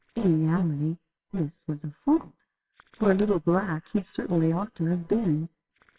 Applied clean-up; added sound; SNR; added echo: neural separator model SepFormer WHAMR!.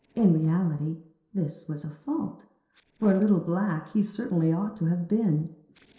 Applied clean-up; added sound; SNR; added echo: neural separator model SepFormer DNS4.